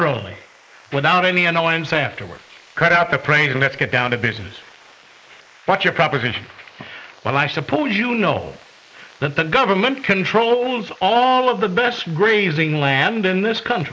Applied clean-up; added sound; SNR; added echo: neural mask model Resemble Enhance denoiser.